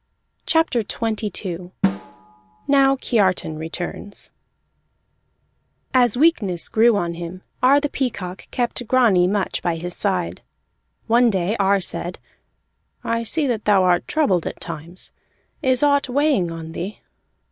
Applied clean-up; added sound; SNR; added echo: none; Drum; 9 dB; none.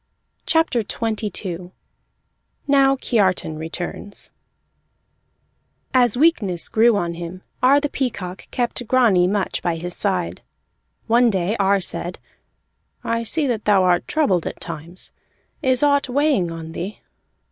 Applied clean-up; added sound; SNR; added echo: none; none; none; none.